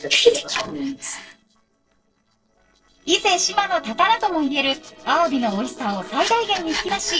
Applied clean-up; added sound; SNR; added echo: neural separator model SepFormer DNS4.